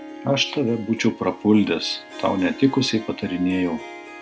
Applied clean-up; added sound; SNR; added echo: none; Harp; 16 dB; none.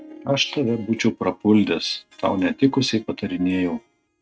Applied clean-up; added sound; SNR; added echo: neural mask model RNNoise.